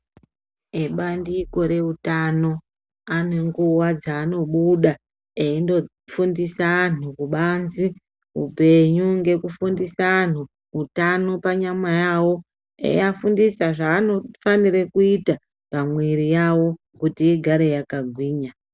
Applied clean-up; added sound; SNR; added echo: none; Bass drum; 19 dB; none.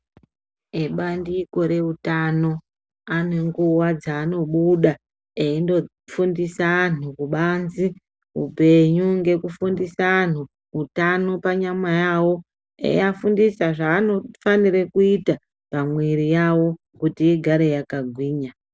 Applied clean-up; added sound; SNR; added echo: none; none; none; none.